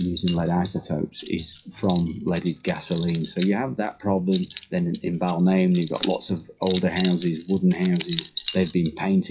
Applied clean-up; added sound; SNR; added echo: classical method WPE with log-MMSE.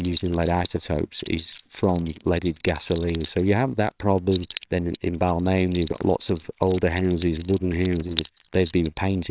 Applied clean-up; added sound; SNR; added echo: neural separator model SepFormer WHAMR!.